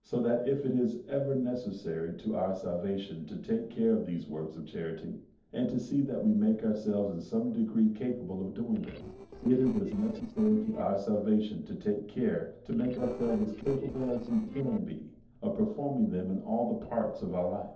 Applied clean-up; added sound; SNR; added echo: neural separator model SepFormer DNS4.